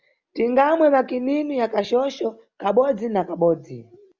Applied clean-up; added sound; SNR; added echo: none; none; none; none.